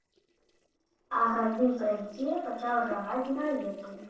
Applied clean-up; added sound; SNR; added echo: neural separator model SepFormer DNS4.